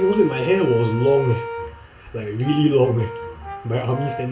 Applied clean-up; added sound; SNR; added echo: none; Brass instrument; 11 dB; reverberation time 0.2 s.